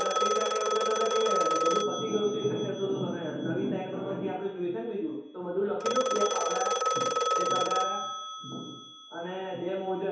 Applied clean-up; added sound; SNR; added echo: none; Telephone; 0 dB; reverberation time 2.2 s.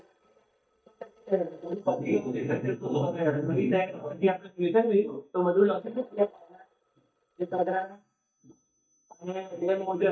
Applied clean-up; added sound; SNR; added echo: neural mask model DeepFilterNet 3.